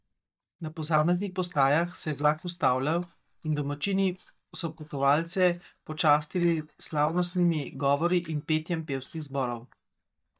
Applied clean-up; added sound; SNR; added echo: neural mask model DeepFilterNet 3.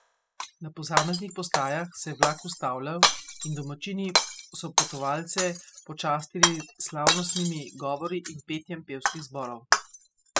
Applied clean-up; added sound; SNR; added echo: classical method spectral subtraction.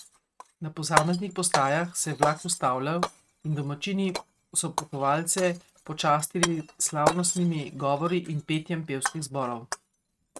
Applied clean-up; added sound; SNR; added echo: neural mask model RNNoise.